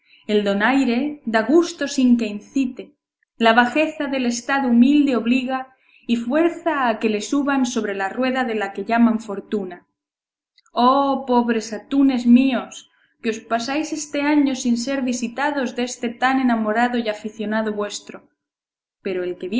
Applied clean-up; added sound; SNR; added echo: none; none; none; none.